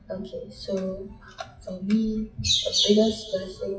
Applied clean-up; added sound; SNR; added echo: classical method WPE with log-MMSE.